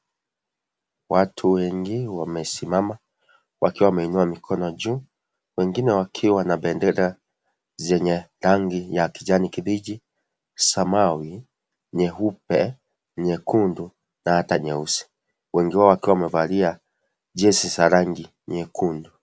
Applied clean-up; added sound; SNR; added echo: none; none; none; none.